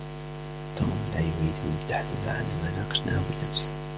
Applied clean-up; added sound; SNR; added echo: none; none; none; none.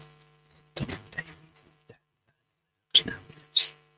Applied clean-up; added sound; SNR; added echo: neural mask model RNNoise.